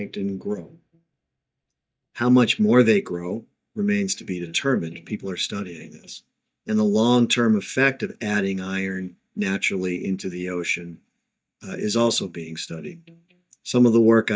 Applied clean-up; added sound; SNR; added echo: neural mask model DeepFilterNet 3.